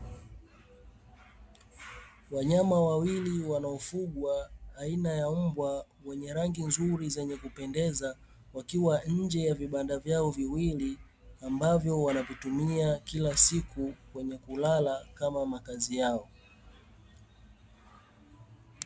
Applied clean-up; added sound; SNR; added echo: none; none; none; none.